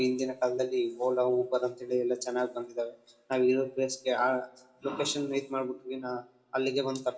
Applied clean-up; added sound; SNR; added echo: none; none; none; reverberation time 0.7 s.